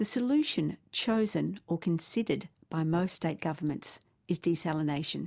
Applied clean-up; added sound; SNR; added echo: none; none; none; none.